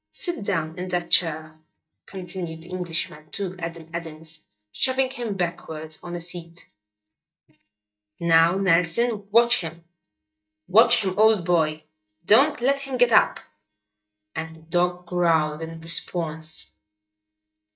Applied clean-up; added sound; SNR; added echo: neural mask model DeepFilterNet 3.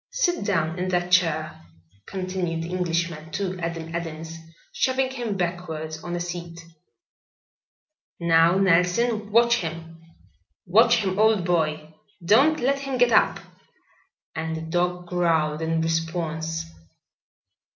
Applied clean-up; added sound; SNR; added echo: none; none; none; none.